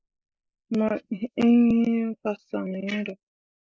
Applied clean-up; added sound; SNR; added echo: neural mask model Resemble Enhance denoiser.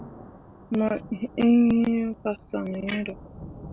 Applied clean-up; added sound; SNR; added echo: none; Thunder; 19 dB; none.